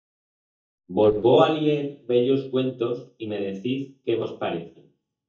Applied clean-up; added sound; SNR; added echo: neural mask model DeepFilterNet 3.